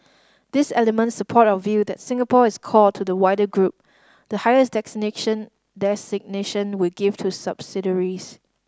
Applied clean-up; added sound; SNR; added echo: none; none; none; none.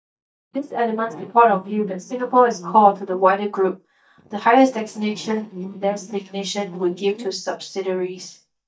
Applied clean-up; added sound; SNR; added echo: neural mask model DeepFilterNet 3.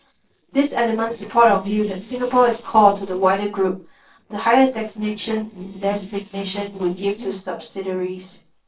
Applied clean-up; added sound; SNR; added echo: neural separator model SepFormer DNS4.